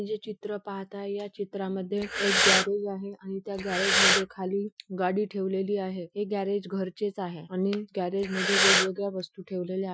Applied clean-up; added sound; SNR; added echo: classical method Wiener filter.